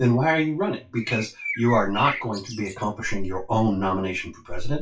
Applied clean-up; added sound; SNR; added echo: classical method WPE with log-MMSE.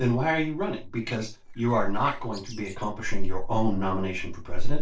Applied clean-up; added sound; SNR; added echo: neural separator model SepFormer DNS4.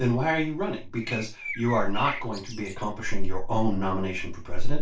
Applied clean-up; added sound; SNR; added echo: none; Bird; 16 dB; reverberation time 0.2 s.